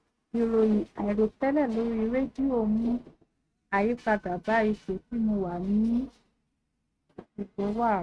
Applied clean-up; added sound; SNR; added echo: neural mask model RNNoise.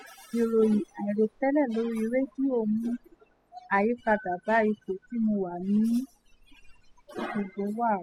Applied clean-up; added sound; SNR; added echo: classical method spectral subtraction.